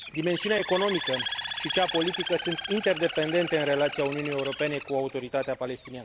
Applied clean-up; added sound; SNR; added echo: none; Bird; 6 dB; none.